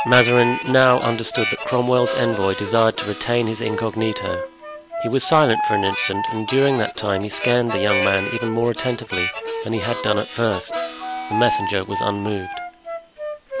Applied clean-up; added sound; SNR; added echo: none; Harmonica + Wind instrument, woodwind instrument; 5 dB; none.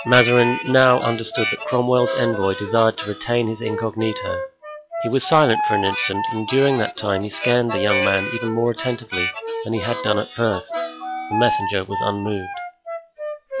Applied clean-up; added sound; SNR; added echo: classical method log-MMSE.